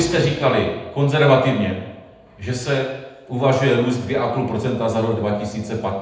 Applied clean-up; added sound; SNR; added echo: none; none; none; reverberation time 0.9 s.